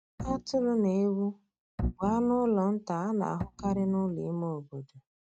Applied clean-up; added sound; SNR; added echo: neural mask model RNNoise.